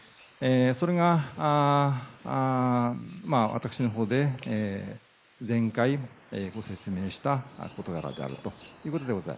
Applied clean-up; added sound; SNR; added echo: neural mask model Resemble Enhance denoiser.